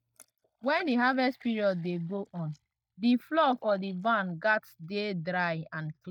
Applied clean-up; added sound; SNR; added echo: neural mask model DeepFilterNet 3.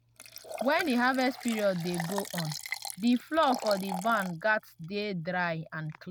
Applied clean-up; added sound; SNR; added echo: none; Liquid; 11 dB; none.